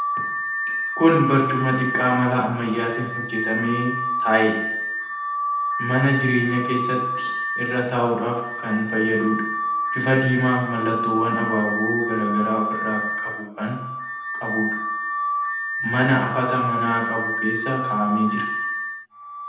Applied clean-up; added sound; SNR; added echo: none; Alarm / Car; 2 dB; reverberation time 0.9 s.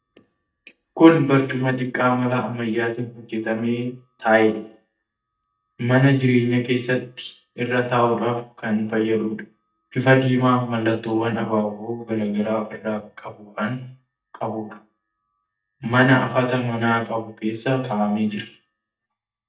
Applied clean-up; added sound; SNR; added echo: neural mask model DeepFilterNet 3.